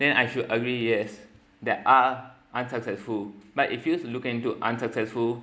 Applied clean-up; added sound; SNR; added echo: none; none; none; none.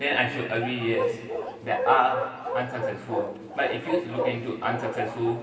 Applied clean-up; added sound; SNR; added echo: none; Bark; 4 dB; reverberation time 2.4 s.